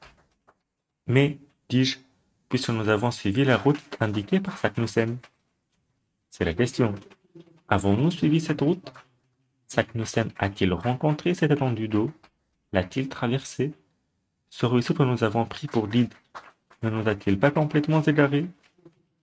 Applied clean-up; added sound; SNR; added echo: neural mask model RNNoise.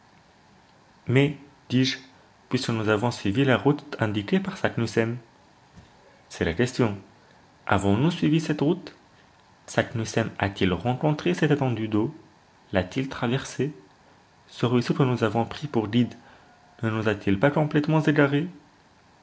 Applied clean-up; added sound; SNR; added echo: none; none; none; none.